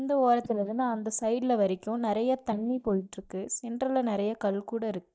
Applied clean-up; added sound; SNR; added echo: neural mask model DeepFilterNet 3.